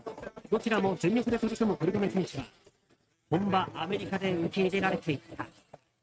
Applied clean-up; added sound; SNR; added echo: neural mask model RNNoise.